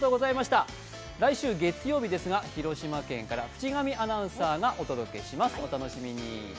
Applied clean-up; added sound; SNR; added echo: none; none; none; none.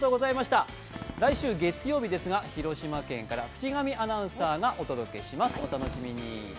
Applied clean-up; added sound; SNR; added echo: none; Fireworks; 16 dB; none.